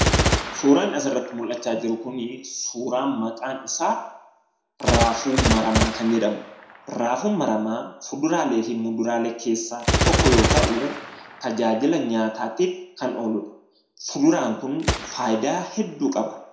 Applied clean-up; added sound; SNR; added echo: none; Gunshot, gunfire; 3 dB; reverberation time 0.6 s.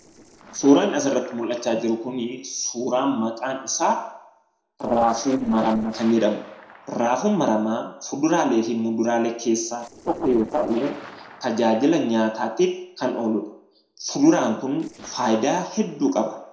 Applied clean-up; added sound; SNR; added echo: neural separator model SepFormer DNS4.